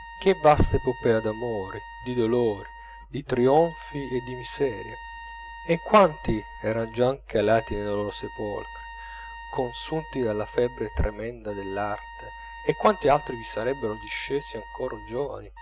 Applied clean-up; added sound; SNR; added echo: none; Trumpet; 16 dB; none.